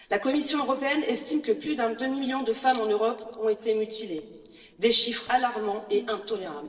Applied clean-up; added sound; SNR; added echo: neural separator model SepFormer DNS4.